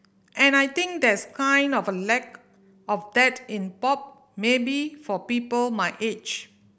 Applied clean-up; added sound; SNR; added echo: none; none; none; none.